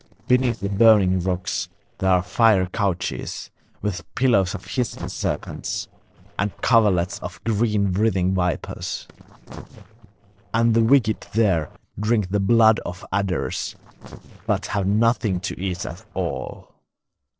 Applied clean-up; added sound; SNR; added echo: neural separator model SepFormer DNS4.